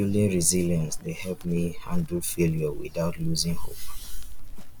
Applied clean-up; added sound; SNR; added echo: none; Chirp, tweet; 2 dB; none.